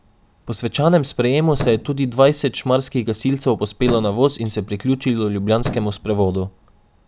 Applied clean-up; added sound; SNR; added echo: none; Thump, thud + Tambourine; 12 dB; none.